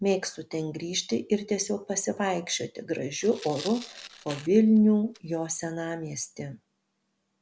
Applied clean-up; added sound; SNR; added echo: none; Tearing; 18 dB; none.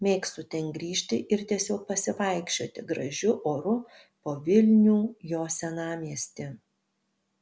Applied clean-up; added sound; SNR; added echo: none; none; none; none.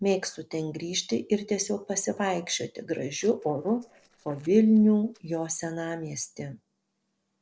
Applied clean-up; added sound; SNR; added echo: neural separator model SepFormer DNS4.